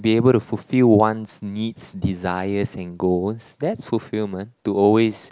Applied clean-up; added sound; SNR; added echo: none; none; none; none.